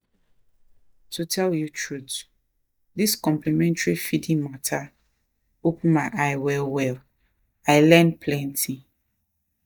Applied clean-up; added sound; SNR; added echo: neural mask model DeepFilterNet 3.